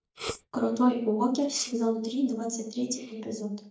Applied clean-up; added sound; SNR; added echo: neural mask model DeepFilterNet 3.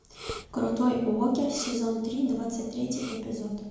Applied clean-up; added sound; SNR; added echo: none; Respiratory sounds; 17 dB; reverberation time 0.9 s.